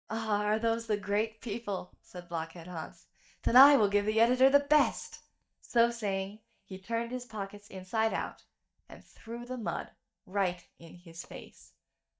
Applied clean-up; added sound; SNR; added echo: neural mask model DeepFilterNet 3.